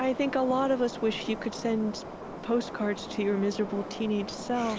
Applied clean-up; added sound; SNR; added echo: none; Subway, metro, underground; 10 dB; none.